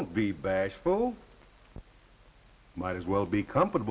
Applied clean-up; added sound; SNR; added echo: none; none; none; none.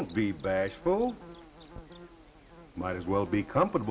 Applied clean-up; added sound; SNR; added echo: none; Buzz / Bird; 20 dB; none.